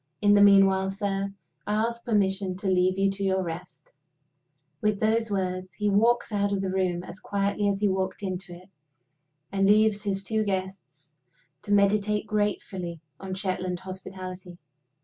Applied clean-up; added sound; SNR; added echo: none; none; none; none.